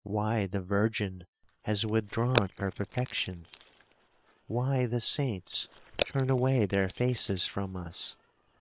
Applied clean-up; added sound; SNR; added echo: neural separator model SepFormer WHAM!.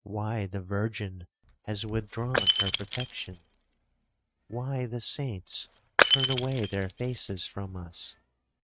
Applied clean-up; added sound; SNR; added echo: neural mask model RNNoise.